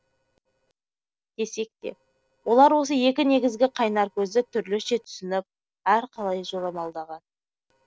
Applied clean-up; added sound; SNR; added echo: neural separator model SepFormer DNS4.